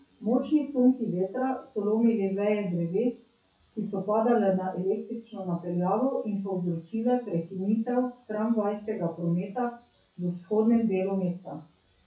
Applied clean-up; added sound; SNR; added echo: classical method WPE with log-MMSE.